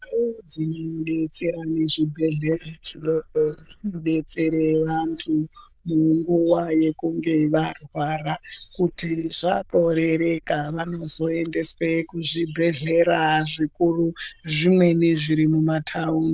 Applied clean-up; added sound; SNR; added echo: neural diffusion model UNIVERSE++.